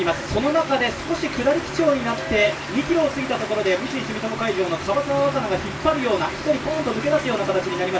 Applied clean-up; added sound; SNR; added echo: none; Stream; 12 dB; reverberation time 0.2 s.